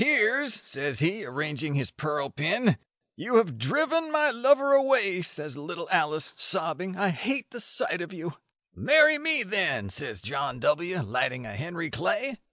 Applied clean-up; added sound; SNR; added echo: none; none; none; none.